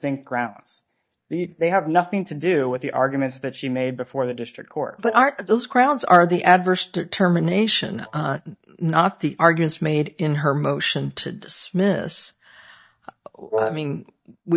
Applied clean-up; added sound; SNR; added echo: neural mask model DeepFilterNet 3.